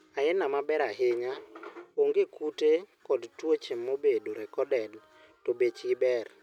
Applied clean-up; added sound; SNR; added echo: none; none; none; none.